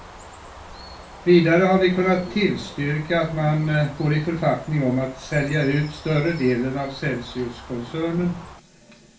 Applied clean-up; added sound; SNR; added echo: none; Bird; 19 dB; reverberation time 0.3 s.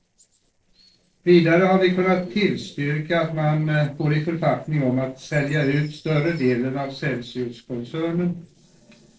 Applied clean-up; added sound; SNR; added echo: neural separator model SepFormer DNS4.